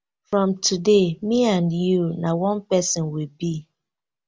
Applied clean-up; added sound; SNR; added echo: none; none; none; none.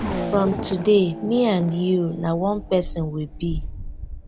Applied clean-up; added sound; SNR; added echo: none; Race car, auto racing / Accelerating, revving, vroom; 8 dB; none.